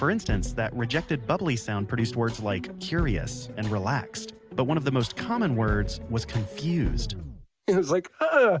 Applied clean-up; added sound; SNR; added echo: none; none; none; none.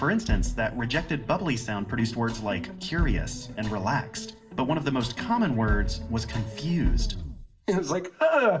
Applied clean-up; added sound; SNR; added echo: none; none; none; reverberation time 0.4 s.